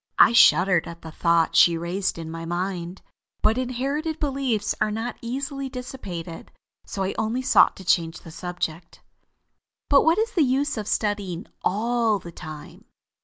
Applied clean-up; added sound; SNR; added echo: none; none; none; none.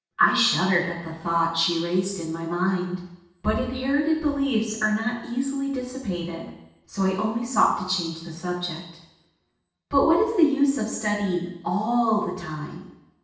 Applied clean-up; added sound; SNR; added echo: none; none; none; reverberation time 0.9 s.